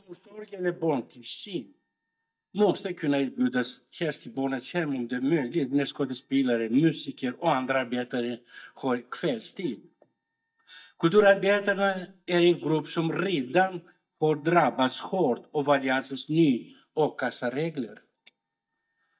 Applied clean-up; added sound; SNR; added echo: neural mask model DeepFilterNet 3.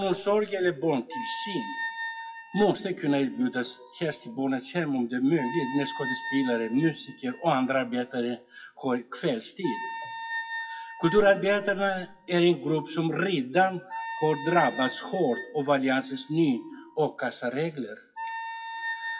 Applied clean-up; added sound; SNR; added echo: classical method WPE with log-MMSE.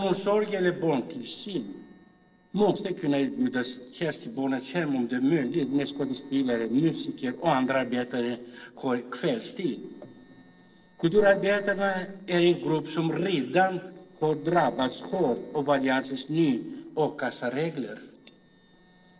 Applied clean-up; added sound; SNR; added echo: neural separator model SepFormer DNS4.